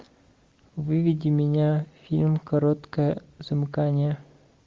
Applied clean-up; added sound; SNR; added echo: none; none; none; none.